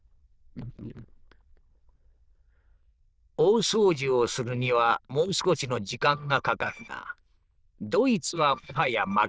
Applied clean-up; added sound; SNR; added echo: neural diffusion model UNIVERSE++.